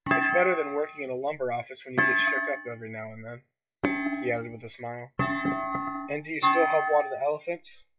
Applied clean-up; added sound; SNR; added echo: classical method log-MMSE.